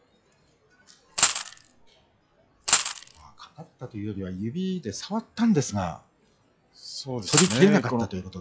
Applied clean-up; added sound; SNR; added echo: classical method log-MMSE.